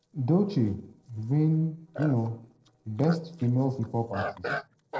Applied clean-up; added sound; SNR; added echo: neural separator model SepFormer DNS4.